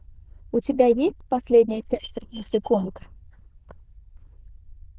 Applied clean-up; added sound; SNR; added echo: neural diffusion model UNIVERSE++.